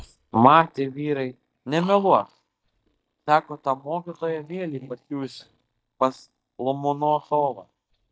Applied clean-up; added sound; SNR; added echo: neural mask model DeepFilterNet 3.